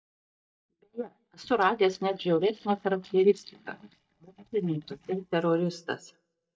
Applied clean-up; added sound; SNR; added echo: neural mask model DeepFilterNet 3.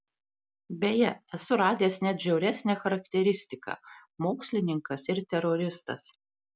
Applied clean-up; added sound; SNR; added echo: none; none; none; none.